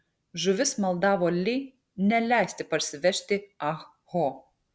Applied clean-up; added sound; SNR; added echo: none; none; none; none.